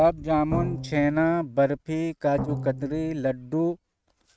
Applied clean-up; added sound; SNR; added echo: neural mask model RNNoise.